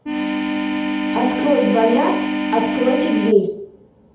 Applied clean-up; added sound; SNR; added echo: none; Organ; 1 dB; reverberation time 0.7 s.